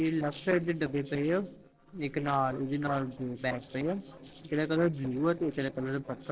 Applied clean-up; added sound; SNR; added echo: neural separator model SepFormer DNS4.